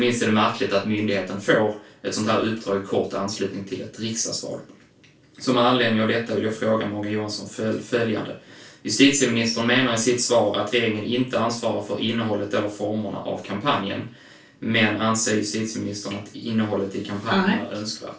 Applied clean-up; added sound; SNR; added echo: none; none; none; reverberation time 0.2 s.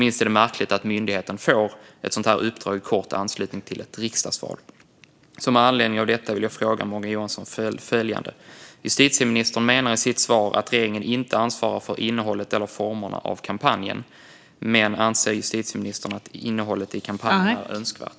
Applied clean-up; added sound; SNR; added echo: none; none; none; none.